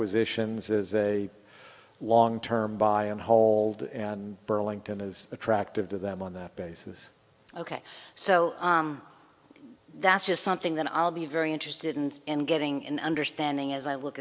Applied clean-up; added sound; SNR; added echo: none; none; none; none.